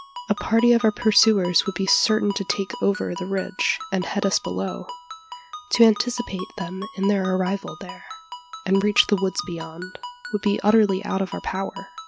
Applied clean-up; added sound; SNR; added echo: none; Ringtone; 15 dB; none.